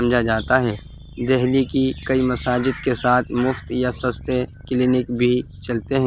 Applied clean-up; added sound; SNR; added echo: none; Purr; 17 dB; none.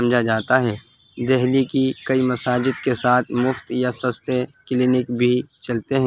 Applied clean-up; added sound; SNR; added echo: none; none; none; none.